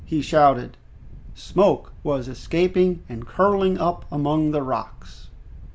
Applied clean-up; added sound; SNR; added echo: none; Wind; 16 dB; none.